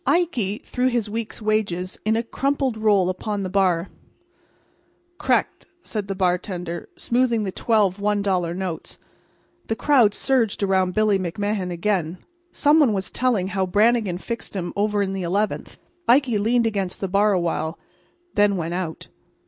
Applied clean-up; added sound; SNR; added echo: none; none; none; none.